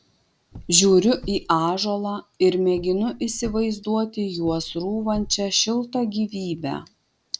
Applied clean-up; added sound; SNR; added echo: none; Car; 17 dB; none.